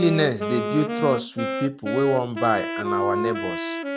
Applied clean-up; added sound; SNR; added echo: none; Wind instrument, woodwind instrument; 3 dB; none.